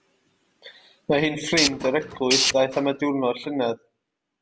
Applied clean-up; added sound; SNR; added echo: none; Tools; 2 dB; none.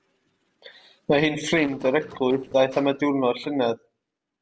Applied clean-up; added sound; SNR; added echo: neural separator model SepFormer DNS4.